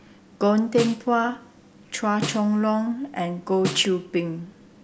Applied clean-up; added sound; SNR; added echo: none; Snare drum; 11 dB; none.